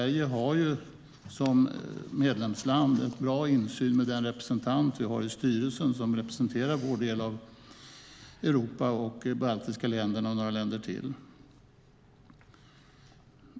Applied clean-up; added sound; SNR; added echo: none; none; none; none.